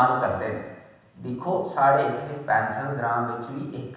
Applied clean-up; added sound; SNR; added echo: none; none; none; reverberation time 1.1 s.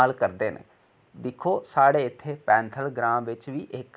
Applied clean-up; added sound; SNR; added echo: none; none; none; none.